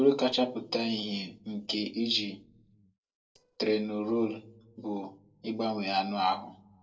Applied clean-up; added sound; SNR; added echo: neural separator model SepFormer DNS4.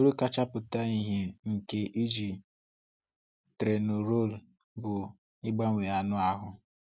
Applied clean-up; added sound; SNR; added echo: none; none; none; none.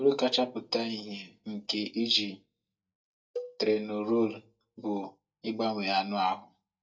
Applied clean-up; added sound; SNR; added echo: neural mask model DeepFilterNet 3.